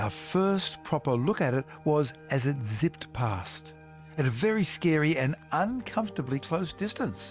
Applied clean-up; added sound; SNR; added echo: none; none; none; none.